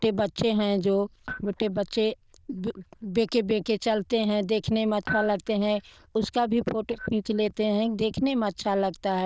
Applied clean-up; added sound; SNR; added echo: neural diffusion model UNIVERSE++.